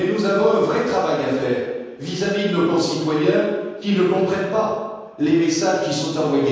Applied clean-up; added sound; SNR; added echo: none; none; none; reverberation time 1.2 s.